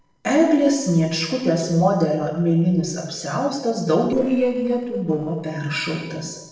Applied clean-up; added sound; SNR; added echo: neural separator model SepFormer DNS4.